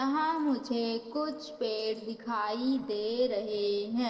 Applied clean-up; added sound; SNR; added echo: neural separator model SepFormer DNS4.